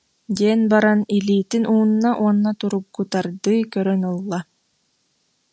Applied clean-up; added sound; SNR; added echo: none; none; none; none.